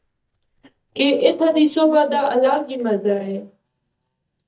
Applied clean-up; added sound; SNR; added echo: neural mask model DeepFilterNet 3.